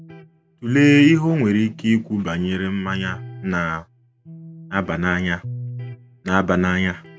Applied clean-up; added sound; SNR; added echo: none; Electric guitar; 15 dB; none.